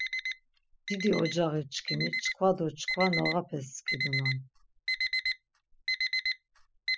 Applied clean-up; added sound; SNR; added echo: classical method spectral subtraction.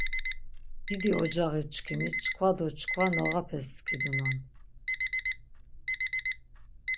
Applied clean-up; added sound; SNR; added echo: none; Alarm; 1 dB; none.